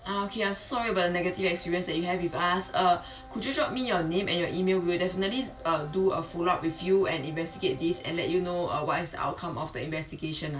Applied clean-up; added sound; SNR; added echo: none; Domestic sounds, home sounds; 20 dB; reverberation time 0.2 s.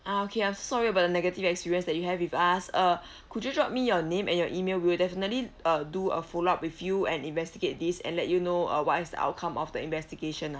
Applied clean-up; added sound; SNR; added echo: none; none; none; none.